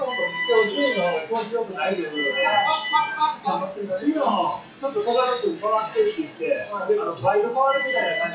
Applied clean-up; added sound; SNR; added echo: classical method WPE with log-MMSE.